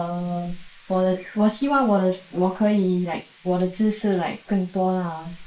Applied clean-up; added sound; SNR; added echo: neural mask model Resemble Enhance denoiser.